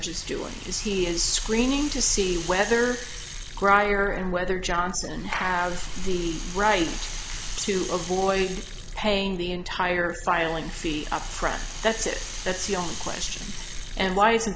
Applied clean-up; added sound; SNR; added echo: none; Rattle (instrument); 14 dB; none.